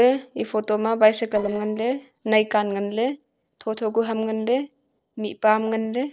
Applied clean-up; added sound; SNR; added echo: neural separator model SepFormer DNS4.